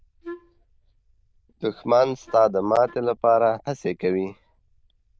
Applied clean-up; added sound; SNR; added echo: neural diffusion model UNIVERSE++.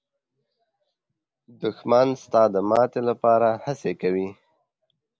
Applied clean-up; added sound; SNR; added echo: none; none; none; none.